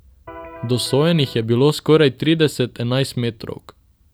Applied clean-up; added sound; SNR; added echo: none; Electric guitar; 19 dB; none.